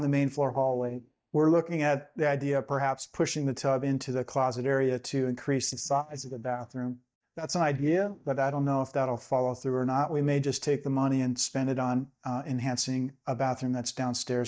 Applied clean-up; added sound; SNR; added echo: neural mask model DeepFilterNet 3.